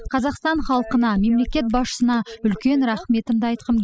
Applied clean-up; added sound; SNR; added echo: classical method spectral subtraction.